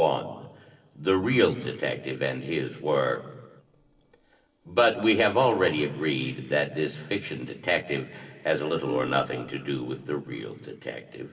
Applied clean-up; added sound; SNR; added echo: neural separator model SepFormer DNS4.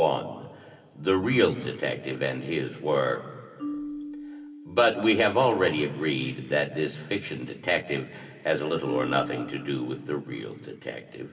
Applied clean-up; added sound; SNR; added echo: none; Marimba, xylophone; 15 dB; reverberation time 2.0 s.